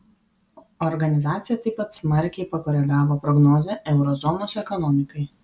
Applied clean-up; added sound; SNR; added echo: none; none; none; none.